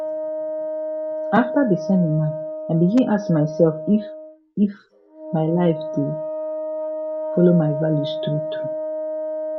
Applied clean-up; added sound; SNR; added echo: none; Wind instrument, woodwind instrument; 6 dB; none.